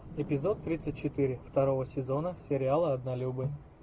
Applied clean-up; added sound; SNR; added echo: none; Wind; 17 dB; none.